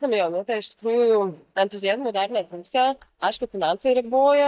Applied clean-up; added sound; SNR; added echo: neural mask model DeepFilterNet 3.